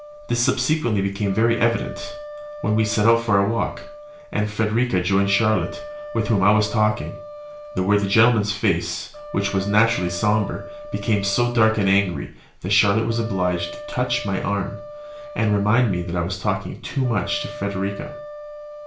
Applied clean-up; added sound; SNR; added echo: none; Wind instrument, woodwind instrument; 14 dB; reverberation time 0.4 s.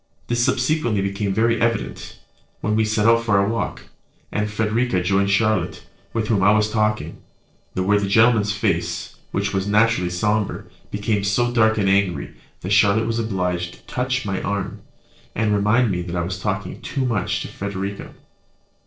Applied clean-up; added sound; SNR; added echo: neural separator model SepFormer DNS4.